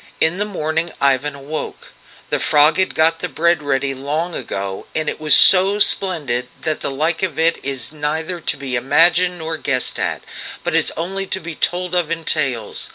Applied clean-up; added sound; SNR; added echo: none; none; none; none.